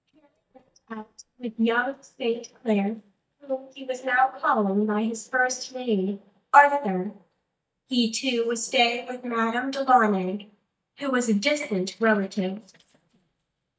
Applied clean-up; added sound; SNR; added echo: neural mask model DeepFilterNet 3.